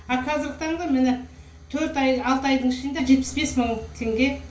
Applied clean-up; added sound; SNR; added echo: none; none; none; reverberation time 0.4 s.